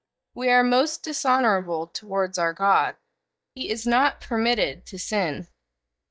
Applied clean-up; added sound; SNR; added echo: neural mask model DeepFilterNet 3.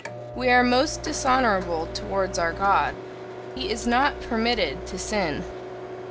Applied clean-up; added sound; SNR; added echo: none; Microwave oven; 11 dB; none.